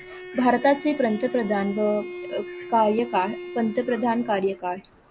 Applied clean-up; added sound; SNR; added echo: none; Bowed string instrument; 13 dB; none.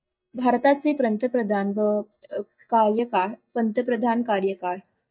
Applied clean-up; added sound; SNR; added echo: neural mask model DeepFilterNet 3.